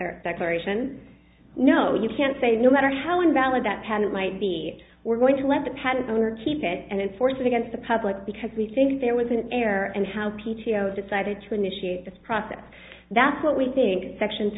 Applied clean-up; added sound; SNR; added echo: none; none; none; none.